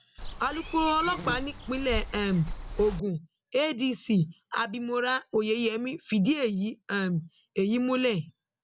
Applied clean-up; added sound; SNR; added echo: none; Walk, footsteps / Insect; 8 dB; none.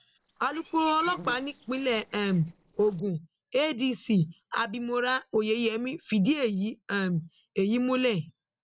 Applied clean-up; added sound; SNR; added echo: neural separator model SepFormer DNS4.